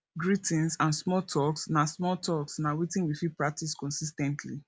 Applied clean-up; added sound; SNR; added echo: none; none; none; none.